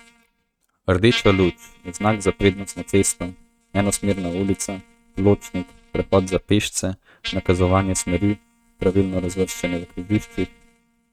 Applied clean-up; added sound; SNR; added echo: neural mask model RNNoise.